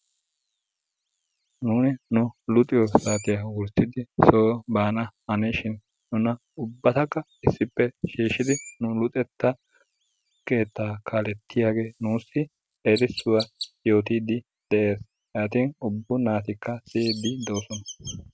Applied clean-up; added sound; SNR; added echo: none; Chirp, tweet; 19 dB; none.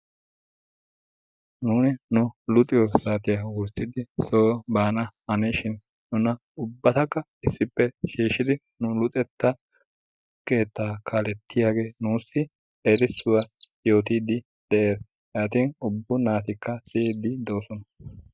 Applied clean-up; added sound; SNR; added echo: neural mask model DeepFilterNet 3.